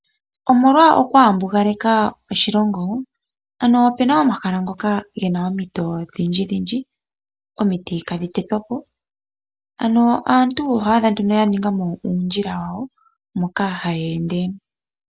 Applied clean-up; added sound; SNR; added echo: none; none; none; none.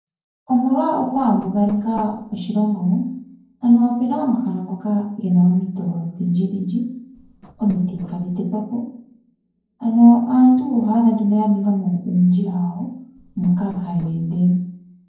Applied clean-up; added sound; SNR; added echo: neural separator model SepFormer DNS4.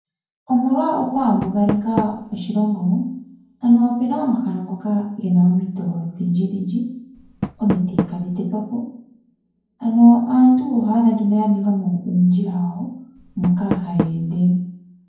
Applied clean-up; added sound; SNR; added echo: none; Door; 12 dB; reverberation time 0.9 s.